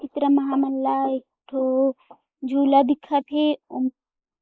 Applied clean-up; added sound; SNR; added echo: neural mask model Resemble Enhance denoiser.